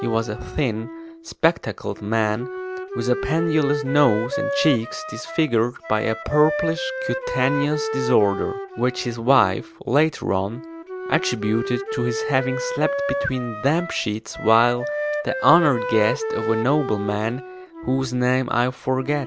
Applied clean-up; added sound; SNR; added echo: none; Wind instrument, woodwind instrument; 7 dB; none.